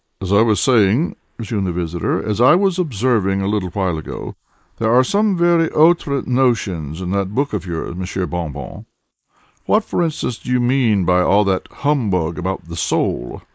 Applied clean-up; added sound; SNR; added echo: neural mask model Resemble Enhance denoiser.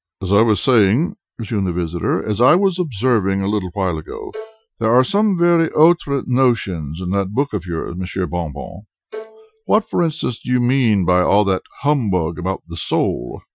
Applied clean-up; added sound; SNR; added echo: classical method Wiener filter.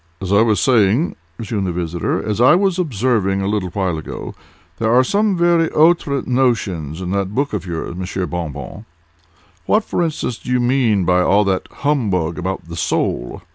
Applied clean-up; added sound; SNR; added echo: none; none; none; none.